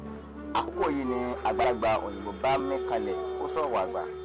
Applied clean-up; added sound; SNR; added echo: none; Applause; 5 dB; none.